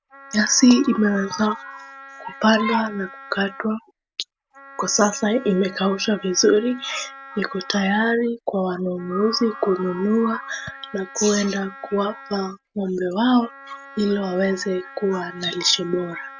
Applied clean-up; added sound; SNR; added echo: none; Wind instrument, woodwind instrument; 19 dB; none.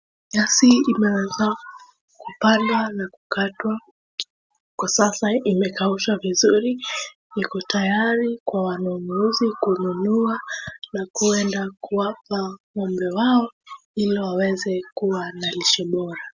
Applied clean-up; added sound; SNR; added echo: none; none; none; none.